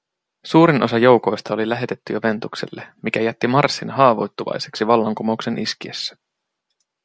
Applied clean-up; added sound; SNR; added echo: none; none; none; none.